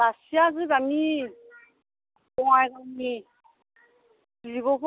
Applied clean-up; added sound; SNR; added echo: none; none; none; none.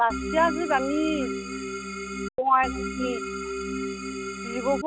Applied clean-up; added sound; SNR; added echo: none; Organ; 4 dB; none.